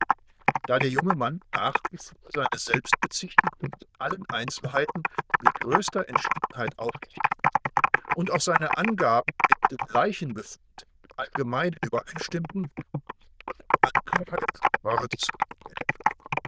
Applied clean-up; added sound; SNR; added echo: neural diffusion model UNIVERSE++.